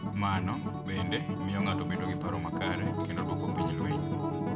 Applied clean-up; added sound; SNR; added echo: none; Acoustic guitar; -3 dB; none.